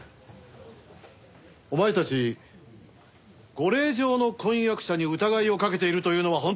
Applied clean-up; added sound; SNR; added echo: none; none; none; none.